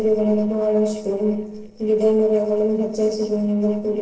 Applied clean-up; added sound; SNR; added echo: neural separator model SepFormer DNS4.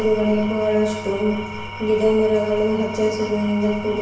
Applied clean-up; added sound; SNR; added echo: none; Engine / Tools; 12 dB; reverberation time 0.8 s.